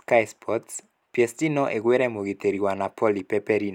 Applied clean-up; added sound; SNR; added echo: none; none; none; none.